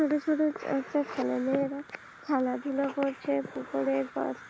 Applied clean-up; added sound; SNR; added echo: none; Crow; 20 dB; none.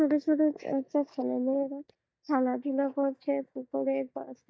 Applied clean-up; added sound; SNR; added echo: neural mask model DeepFilterNet 3.